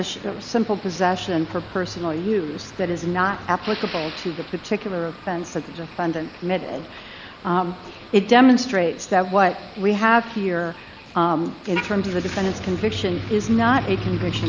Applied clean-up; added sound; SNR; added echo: none; Motor vehicle (road); 12 dB; none.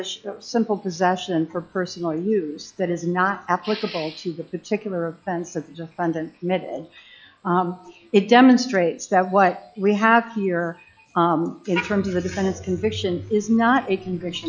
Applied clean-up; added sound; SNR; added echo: classical method log-MMSE.